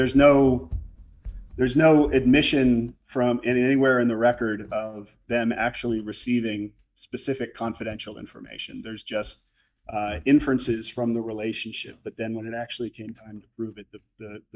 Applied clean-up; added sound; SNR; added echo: neural mask model DeepFilterNet 3.